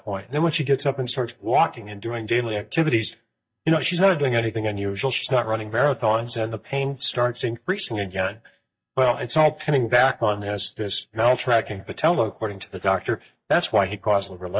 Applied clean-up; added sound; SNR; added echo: neural mask model DeepFilterNet 3.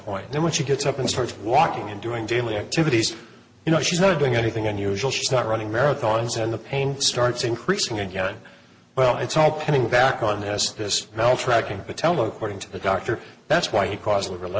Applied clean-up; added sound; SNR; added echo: none; none; none; none.